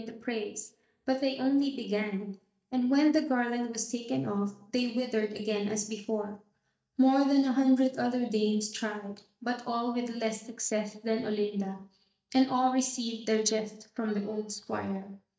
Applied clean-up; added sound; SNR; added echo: neural mask model DeepFilterNet 3.